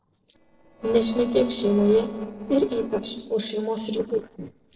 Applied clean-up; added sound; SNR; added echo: neural separator model SepFormer DNS4.